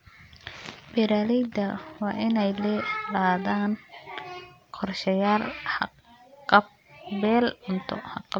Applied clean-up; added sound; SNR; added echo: none; none; none; none.